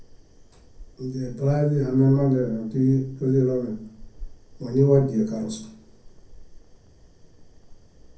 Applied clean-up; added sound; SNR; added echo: none; Fire; 19 dB; reverberation time 0.6 s.